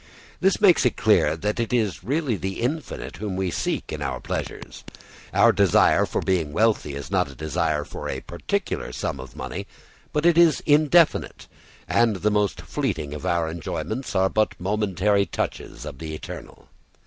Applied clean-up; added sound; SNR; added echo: none; Fart; 19 dB; none.